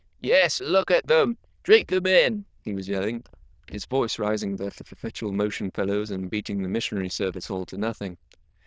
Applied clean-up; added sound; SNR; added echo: neural diffusion model UNIVERSE++.